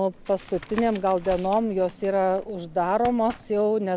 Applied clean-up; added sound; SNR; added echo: none; Tap; 18 dB; none.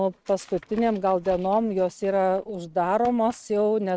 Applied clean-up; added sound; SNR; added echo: neural mask model RNNoise.